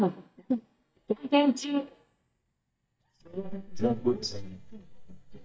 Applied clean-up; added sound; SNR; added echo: neural mask model DeepFilterNet 3.